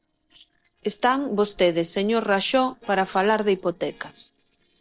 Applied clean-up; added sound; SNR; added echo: neural separator model SepFormer DNS4.